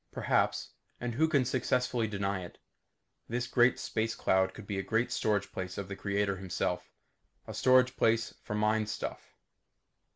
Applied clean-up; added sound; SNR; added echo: none; none; none; none.